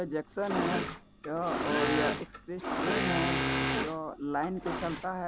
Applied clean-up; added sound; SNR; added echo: none; Engine / Mechanisms; -2 dB; none.